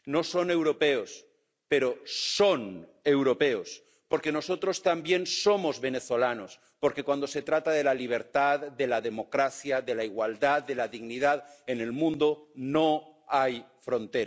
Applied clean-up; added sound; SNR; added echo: none; none; none; none.